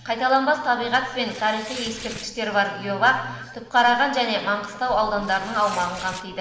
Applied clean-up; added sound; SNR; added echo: none; Tearing; 20 dB; reverberation time 1.2 s.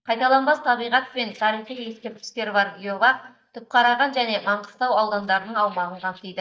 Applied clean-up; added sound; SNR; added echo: neural mask model DeepFilterNet 3.